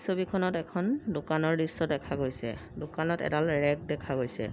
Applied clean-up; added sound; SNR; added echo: none; none; none; none.